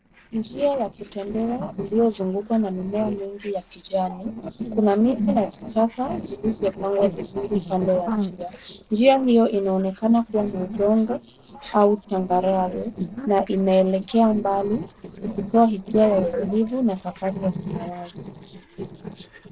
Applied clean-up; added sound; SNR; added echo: neural separator model SepFormer DNS4.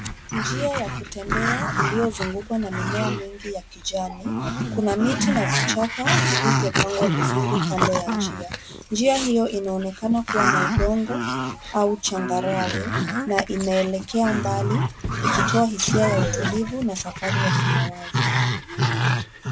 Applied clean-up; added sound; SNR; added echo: none; Growling; -1 dB; none.